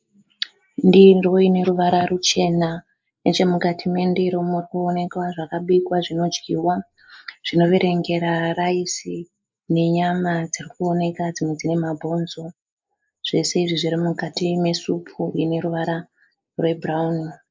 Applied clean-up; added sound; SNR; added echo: neural mask model Resemble Enhance denoiser.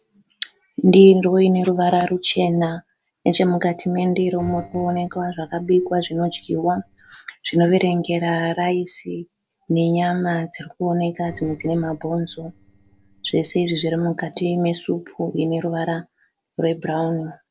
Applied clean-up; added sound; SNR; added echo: neural separator model SepFormer DNS4.